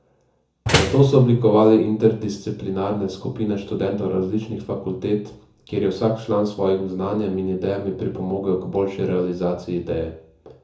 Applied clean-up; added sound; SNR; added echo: none; Slam; 2 dB; reverberation time 0.6 s.